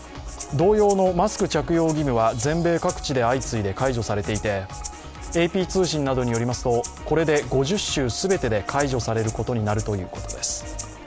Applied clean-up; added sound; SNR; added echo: none; Rattle (instrument); 19 dB; none.